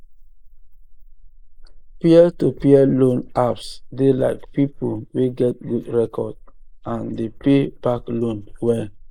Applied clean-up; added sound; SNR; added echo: neural mask model Resemble Enhance denoiser.